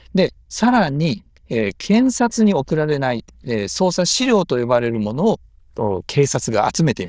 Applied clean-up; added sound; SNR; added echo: neural diffusion model UNIVERSE++.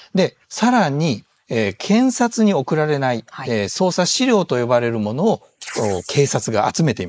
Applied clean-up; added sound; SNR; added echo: neural mask model Resemble Enhance denoiser.